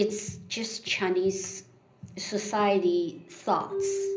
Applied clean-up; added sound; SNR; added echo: none; none; none; reverberation time 0.5 s.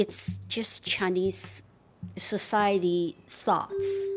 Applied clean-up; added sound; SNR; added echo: none; none; none; none.